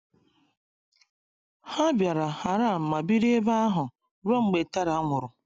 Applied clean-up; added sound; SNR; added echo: none; none; none; none.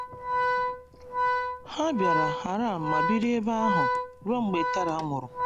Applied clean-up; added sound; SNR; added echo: none; Organ; -1 dB; none.